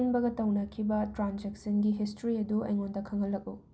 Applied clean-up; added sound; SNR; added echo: none; none; none; none.